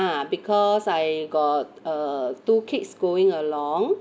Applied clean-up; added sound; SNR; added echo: none; none; none; none.